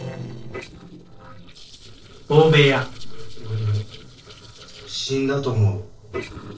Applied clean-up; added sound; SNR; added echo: neural separator model SepFormer DNS4.